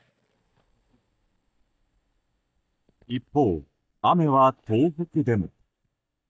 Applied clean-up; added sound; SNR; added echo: neural mask model DeepFilterNet 3.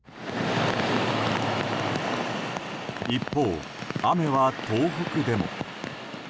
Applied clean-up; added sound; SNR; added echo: none; none; none; none.